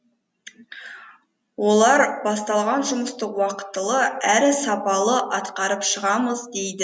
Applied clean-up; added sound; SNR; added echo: none; none; none; none.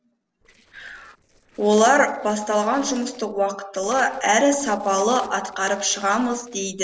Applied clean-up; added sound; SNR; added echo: neural separator model SepFormer DNS4.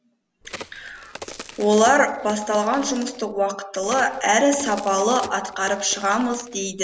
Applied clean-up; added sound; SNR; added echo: none; Crack; 17 dB; none.